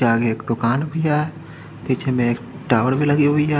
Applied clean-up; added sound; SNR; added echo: none; none; none; none.